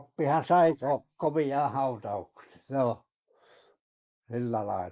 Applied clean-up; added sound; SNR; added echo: neural mask model Resemble Enhance denoiser.